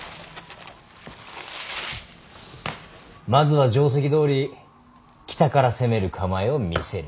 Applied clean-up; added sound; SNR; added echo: none; none; none; none.